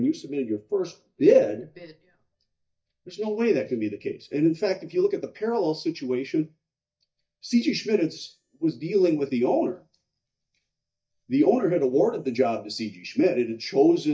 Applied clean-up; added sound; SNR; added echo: neural mask model DeepFilterNet 3.